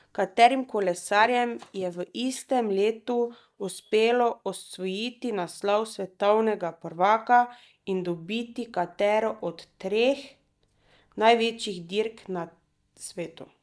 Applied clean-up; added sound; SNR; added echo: neural mask model DeepFilterNet 3.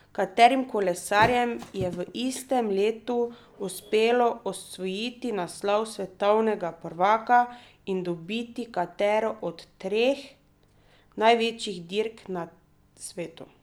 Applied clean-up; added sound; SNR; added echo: none; Thump, thud; 13 dB; none.